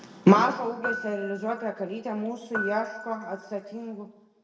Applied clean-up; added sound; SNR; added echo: none; Piano; 10 dB; reverberation time 0.9 s.